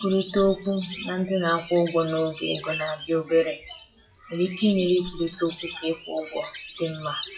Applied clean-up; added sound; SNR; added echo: classical method WPE with log-MMSE.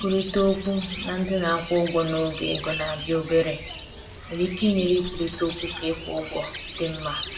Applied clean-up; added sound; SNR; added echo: none; Bird; 10 dB; reverberation time 0.5 s.